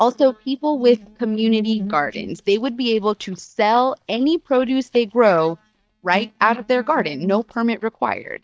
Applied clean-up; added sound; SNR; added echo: neural mask model DeepFilterNet 3.